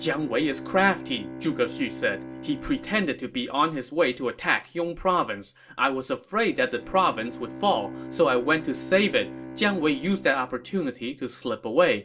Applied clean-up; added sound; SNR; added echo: none; Bowed string instrument; 14 dB; reverberation time 0.2 s.